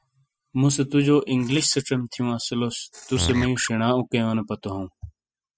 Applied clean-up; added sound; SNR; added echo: classical method spectral subtraction.